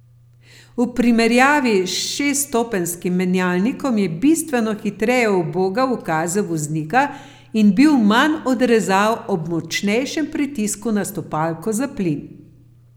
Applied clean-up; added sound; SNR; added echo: none; none; none; none.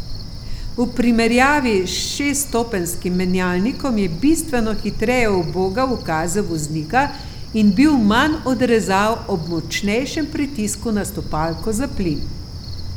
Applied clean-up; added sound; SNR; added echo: none; Cricket; 9 dB; none.